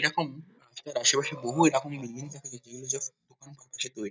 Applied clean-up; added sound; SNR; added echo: neural mask model DeepFilterNet 3.